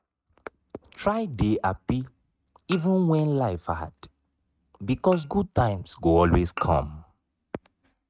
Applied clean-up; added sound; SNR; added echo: neural mask model RNNoise.